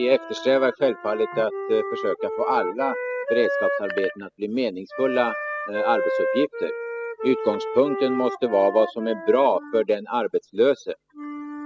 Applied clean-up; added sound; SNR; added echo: classical method spectral subtraction.